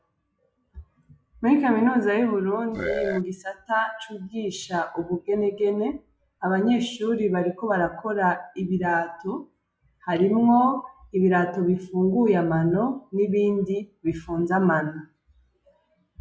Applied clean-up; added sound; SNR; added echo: classical method log-MMSE.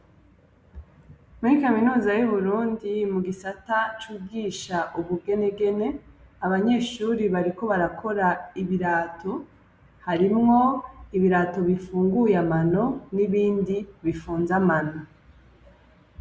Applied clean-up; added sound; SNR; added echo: none; none; none; none.